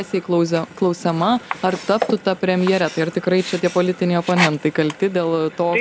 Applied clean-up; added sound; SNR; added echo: none; Sink (filling or washing); 11 dB; none.